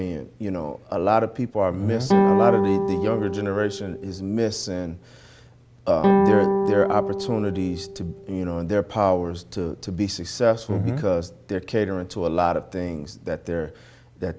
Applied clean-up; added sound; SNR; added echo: none; Guitar; 0 dB; none.